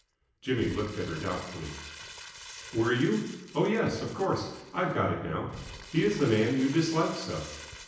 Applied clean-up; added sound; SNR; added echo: none; Crumpling, crinkling; 16 dB; reverberation time 0.9 s.